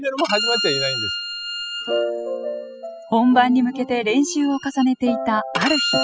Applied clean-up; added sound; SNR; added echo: classical method spectral subtraction.